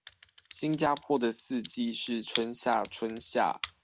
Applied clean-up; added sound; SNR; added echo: none; Computer keyboard; 6 dB; none.